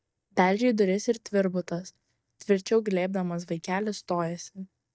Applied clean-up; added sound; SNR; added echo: neural mask model DeepFilterNet 3.